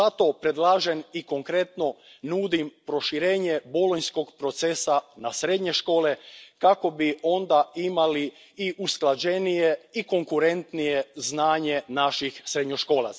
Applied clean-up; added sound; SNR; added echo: none; none; none; none.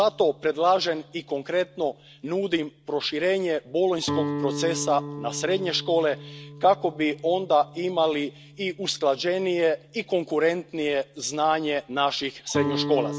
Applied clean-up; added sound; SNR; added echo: none; Guitar; 11 dB; none.